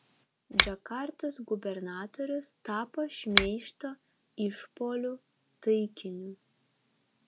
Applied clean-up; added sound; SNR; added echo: none; Finger snapping; -2 dB; none.